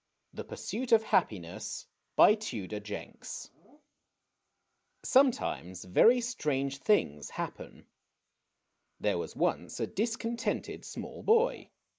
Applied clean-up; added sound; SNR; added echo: neural mask model Resemble Enhance denoiser.